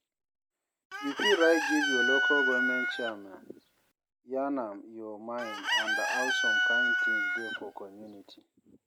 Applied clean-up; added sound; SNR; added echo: none; Chicken, rooster; -3 dB; none.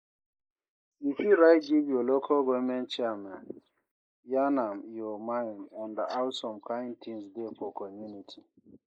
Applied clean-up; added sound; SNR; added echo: neural mask model Resemble Enhance denoiser.